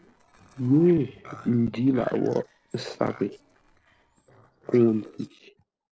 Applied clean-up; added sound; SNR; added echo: neural separator model SepFormer DNS4.